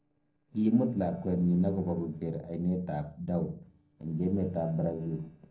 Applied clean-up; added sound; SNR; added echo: neural separator model SepFormer DNS4.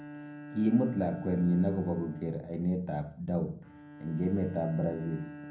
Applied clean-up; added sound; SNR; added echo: none; Bowed string instrument; 15 dB; reverberation time 0.6 s.